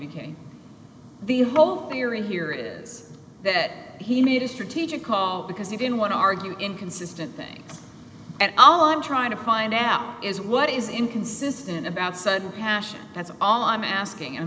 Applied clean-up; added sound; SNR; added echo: none; none; none; none.